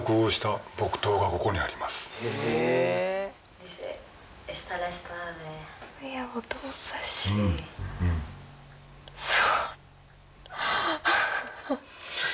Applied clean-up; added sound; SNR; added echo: none; Bowed string instrument; 16 dB; none.